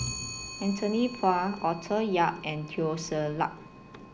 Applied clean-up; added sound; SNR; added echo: none; Clock; 12 dB; none.